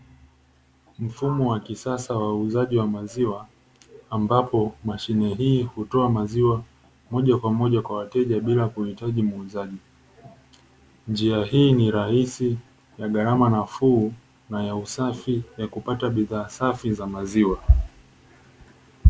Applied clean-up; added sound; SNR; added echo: none; none; none; none.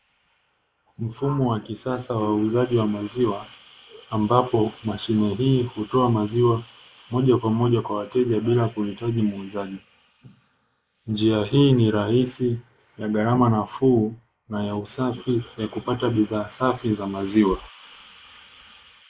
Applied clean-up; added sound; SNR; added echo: neural mask model Resemble Enhance denoiser.